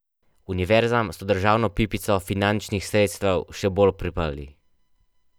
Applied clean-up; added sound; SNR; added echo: none; none; none; none.